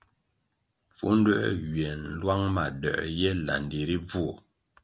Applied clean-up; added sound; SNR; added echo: none; none; none; none.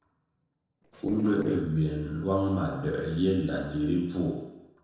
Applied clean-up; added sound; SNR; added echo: neural separator model SepFormer DNS4.